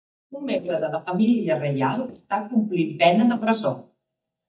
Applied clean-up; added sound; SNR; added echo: neural mask model DeepFilterNet 3.